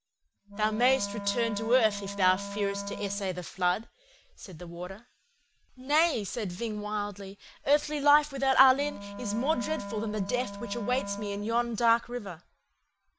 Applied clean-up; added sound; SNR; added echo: none; Wind instrument, woodwind instrument; 10 dB; none.